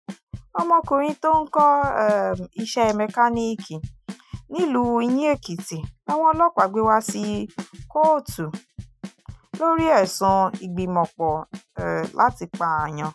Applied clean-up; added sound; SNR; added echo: classical method Wiener filter.